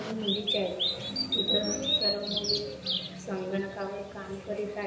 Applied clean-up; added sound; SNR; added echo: none; Bird vocalization, bird call, bird song; -1 dB; reverberation time 0.9 s.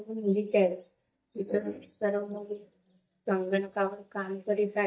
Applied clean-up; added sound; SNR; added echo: neural mask model DeepFilterNet 3.